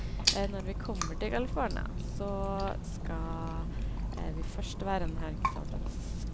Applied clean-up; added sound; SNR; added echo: none; Chewing, mastication; -4 dB; none.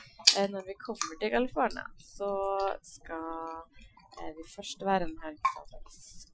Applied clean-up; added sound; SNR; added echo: classical method Wiener filter.